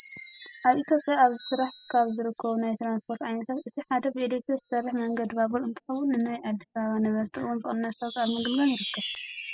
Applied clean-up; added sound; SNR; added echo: classical method spectral subtraction.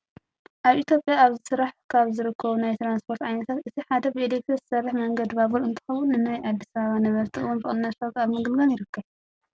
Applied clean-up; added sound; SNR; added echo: none; none; none; none.